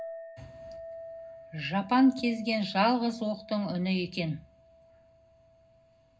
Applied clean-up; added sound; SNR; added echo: none; Chink, clink; 17 dB; reverberation time 0.4 s.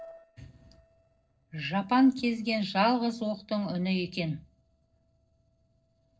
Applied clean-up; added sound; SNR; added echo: neural separator model SepFormer DNS4.